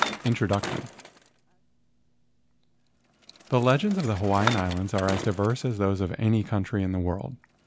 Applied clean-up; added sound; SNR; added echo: none; Bicycle; 10 dB; none.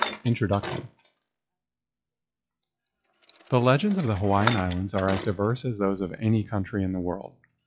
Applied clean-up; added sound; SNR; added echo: classical method log-MMSE.